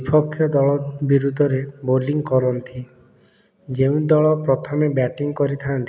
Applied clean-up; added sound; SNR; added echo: none; none; none; none.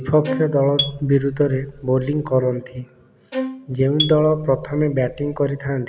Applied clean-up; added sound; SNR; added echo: none; Marimba, xylophone + Bowed string instrument; 9 dB; none.